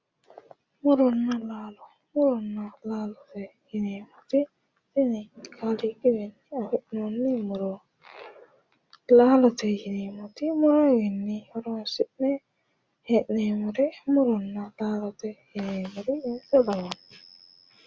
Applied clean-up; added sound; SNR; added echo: none; none; none; none.